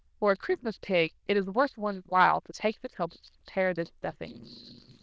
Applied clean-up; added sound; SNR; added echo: neural diffusion model UNIVERSE++.